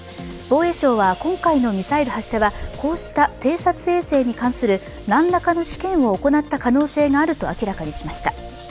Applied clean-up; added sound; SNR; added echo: none; Hiss; 19 dB; none.